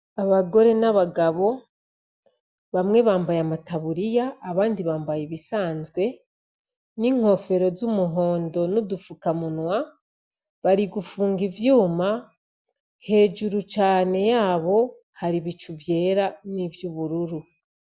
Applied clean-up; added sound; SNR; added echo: none; none; none; none.